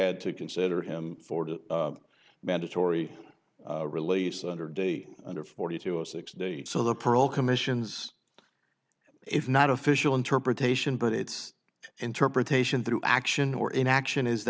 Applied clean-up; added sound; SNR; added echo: none; none; none; none.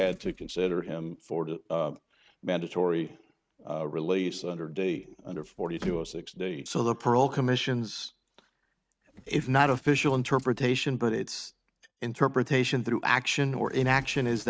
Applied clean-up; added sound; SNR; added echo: neural mask model RNNoise.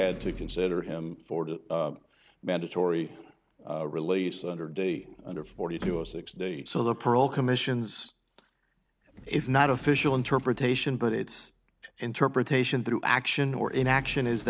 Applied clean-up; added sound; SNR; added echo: none; Sliding door; 19 dB; none.